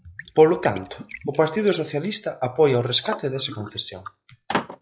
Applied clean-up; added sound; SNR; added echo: classical method log-MMSE.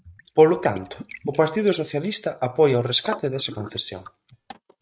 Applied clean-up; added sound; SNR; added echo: neural mask model RNNoise.